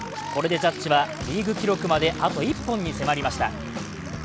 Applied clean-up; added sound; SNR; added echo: none; Aircraft; 12 dB; none.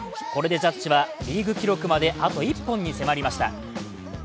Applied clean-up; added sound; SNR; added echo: none; none; none; none.